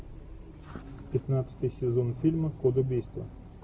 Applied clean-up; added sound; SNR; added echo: none; none; none; none.